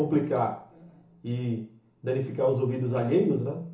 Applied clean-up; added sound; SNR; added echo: none; none; none; reverberation time 0.8 s.